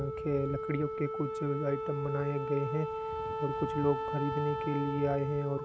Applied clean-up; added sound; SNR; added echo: none; Wind instrument, woodwind instrument; 3 dB; none.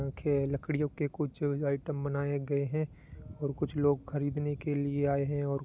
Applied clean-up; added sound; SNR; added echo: none; none; none; none.